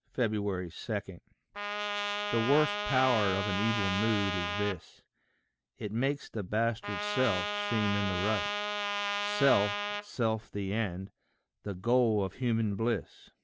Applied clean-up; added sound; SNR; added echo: none; Trumpet; 2 dB; none.